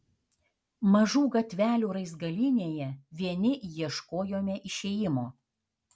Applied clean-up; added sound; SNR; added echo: none; none; none; none.